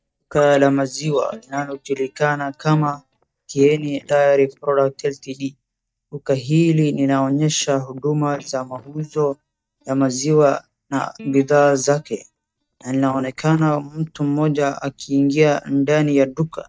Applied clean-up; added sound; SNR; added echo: neural mask model DeepFilterNet 3.